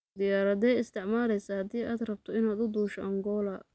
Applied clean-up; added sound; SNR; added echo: none; none; none; none.